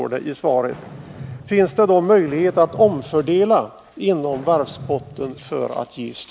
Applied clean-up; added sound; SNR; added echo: none; Fireworks; 17 dB; none.